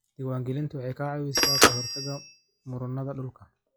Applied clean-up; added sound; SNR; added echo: classical method log-MMSE.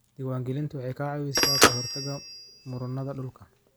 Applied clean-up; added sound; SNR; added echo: none; Telephone + Bell; -4 dB; none.